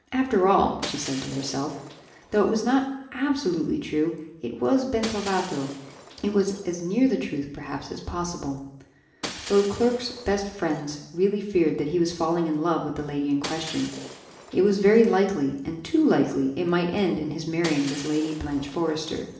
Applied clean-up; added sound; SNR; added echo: none; Shatter; 18 dB; reverberation time 0.8 s.